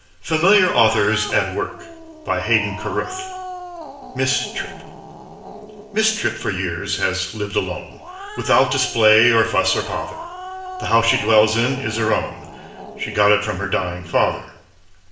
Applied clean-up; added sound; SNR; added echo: none; Growling; 14 dB; reverberation time 0.7 s.